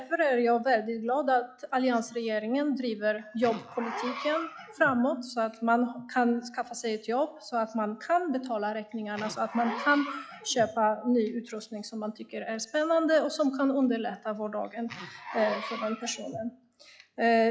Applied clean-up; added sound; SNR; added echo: classical method log-MMSE.